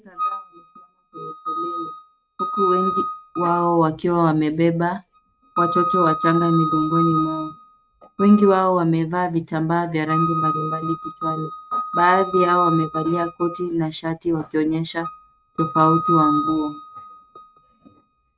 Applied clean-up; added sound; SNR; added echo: neural mask model RNNoise.